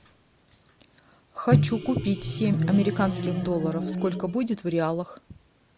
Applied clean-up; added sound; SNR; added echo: none; Microwave oven; 0 dB; none.